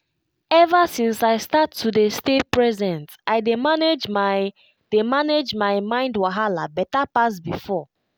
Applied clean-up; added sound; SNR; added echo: none; none; none; none.